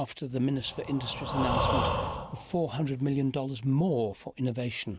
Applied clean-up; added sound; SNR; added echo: none; Breathing; 2 dB; none.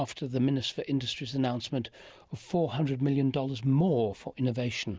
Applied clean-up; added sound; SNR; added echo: none; none; none; none.